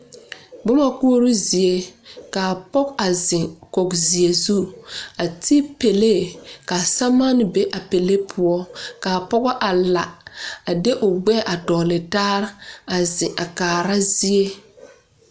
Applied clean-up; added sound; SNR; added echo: none; none; none; none.